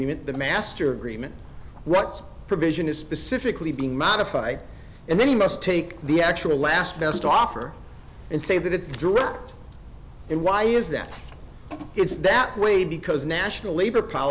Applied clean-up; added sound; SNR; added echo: none; Splash, splatter; 18 dB; none.